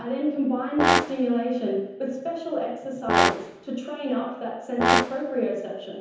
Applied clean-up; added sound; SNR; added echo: none; Brass instrument; -2 dB; reverberation time 0.9 s.